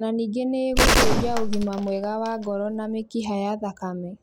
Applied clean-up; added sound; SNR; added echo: none; Gunshot, gunfire; -3 dB; none.